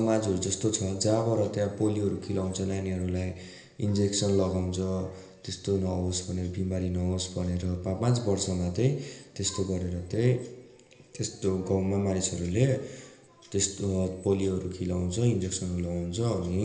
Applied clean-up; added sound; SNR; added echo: none; none; none; reverberation time 1.4 s.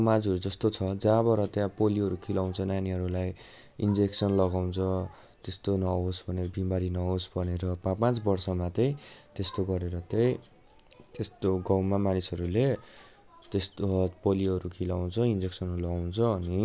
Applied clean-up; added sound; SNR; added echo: none; none; none; none.